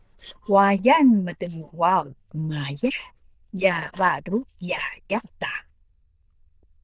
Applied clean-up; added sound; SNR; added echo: neural diffusion model UNIVERSE++.